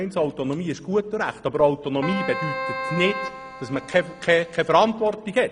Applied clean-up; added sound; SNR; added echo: none; Keyboard (musical); 8 dB; none.